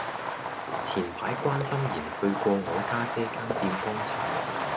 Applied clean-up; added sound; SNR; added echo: none; Fireworks; 1 dB; none.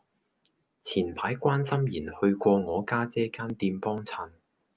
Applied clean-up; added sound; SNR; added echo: none; none; none; none.